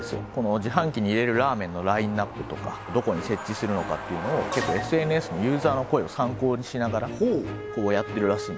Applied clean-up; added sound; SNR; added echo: none; Truck; 14 dB; none.